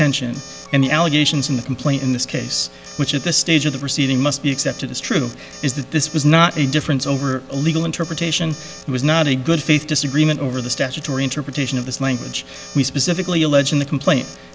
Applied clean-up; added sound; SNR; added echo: none; Alarm + Alarm; 19 dB; none.